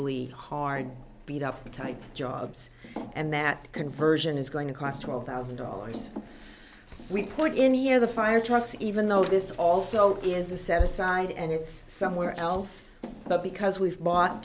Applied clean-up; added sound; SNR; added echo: none; Thump, thud; 17 dB; none.